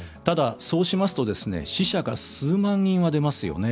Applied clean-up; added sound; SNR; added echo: none; none; none; none.